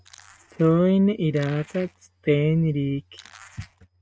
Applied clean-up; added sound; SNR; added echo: neural mask model RNNoise.